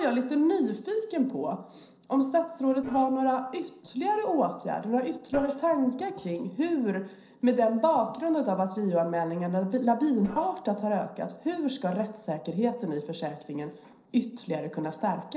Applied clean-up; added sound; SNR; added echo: neural separator model SepFormer DNS4.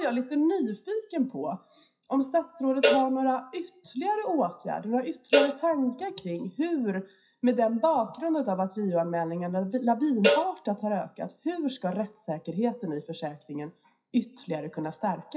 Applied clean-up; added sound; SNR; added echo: classical method WPE with log-MMSE.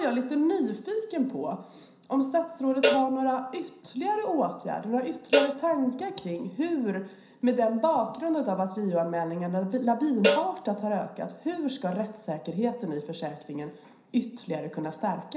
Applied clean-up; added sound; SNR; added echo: none; Cowbell; 3 dB; reverberation time 0.5 s.